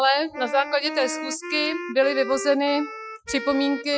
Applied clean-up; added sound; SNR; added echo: classical method Wiener filter.